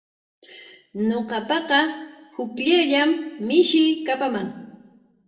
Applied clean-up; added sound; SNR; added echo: none; none; none; reverberation time 0.8 s.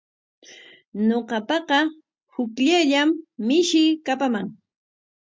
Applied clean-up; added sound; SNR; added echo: none; none; none; none.